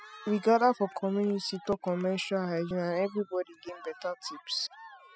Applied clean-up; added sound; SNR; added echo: classical method spectral subtraction.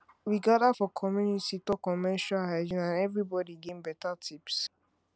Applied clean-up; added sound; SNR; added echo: none; none; none; none.